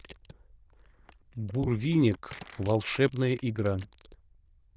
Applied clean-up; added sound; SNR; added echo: neural diffusion model UNIVERSE++.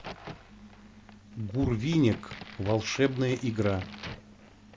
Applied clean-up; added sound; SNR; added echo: none; Crack; 16 dB; none.